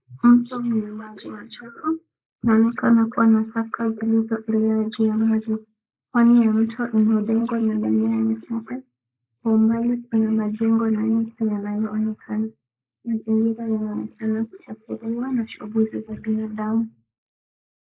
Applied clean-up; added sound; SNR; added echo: neural mask model Resemble Enhance denoiser.